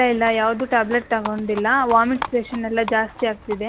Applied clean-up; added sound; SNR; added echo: none; Livestock, farm animals, working animals; 15 dB; none.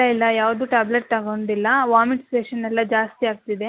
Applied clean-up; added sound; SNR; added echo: none; none; none; none.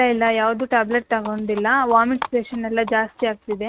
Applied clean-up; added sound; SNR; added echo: neural mask model RNNoise.